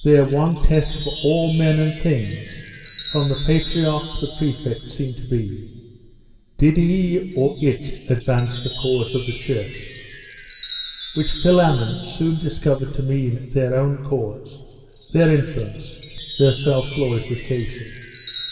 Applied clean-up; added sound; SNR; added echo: none; Wind chime; 4 dB; reverberation time 1.8 s.